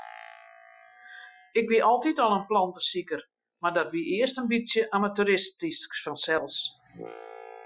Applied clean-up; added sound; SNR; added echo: classical method Wiener filter.